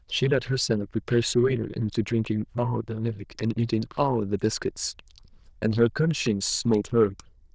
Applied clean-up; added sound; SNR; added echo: neural diffusion model UNIVERSE++.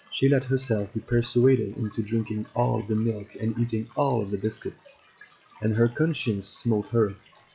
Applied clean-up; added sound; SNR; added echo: classical method log-MMSE.